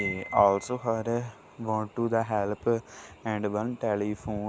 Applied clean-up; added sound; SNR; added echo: none; Piano; 17 dB; none.